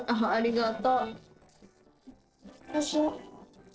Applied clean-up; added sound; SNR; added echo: neural separator model SepFormer DNS4.